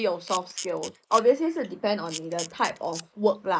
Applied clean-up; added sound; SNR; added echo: neural mask model Resemble Enhance denoiser.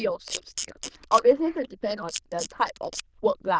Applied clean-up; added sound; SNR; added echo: neural diffusion model UNIVERSE++.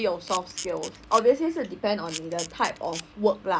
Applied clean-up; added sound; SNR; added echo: none; Camera; 12 dB; none.